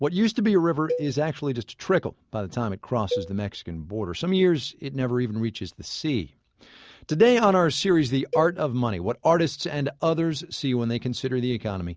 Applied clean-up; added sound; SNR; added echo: none; Cowbell; 11 dB; none.